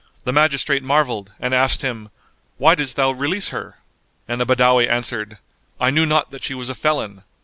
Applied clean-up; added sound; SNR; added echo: none; none; none; none.